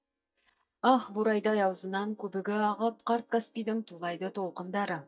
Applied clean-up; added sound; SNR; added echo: neural mask model DeepFilterNet 3.